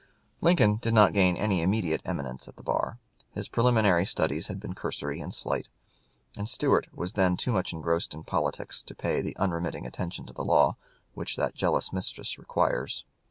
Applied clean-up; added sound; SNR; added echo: none; none; none; none.